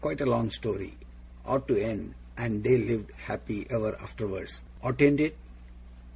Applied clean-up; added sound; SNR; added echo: none; none; none; none.